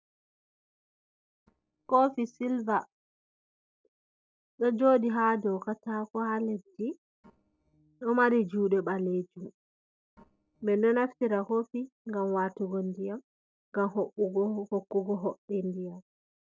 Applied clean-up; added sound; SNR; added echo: neural separator model SepFormer DNS4.